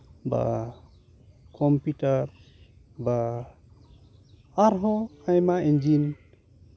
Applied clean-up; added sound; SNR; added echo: none; none; none; none.